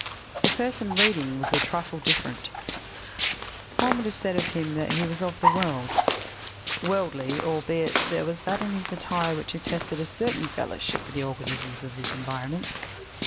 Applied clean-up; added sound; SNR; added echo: none; Walk, footsteps; -2 dB; none.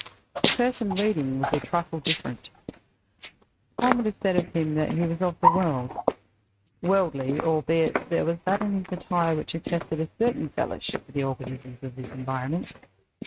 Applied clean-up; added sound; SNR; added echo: neural mask model RNNoise.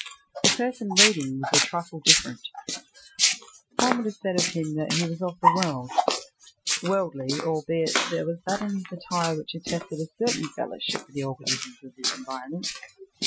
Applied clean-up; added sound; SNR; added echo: classical method Wiener filter.